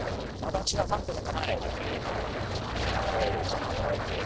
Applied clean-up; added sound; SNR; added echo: neural separator model SepFormer DNS4.